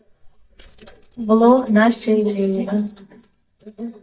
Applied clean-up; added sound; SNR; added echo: neural mask model DeepFilterNet 3.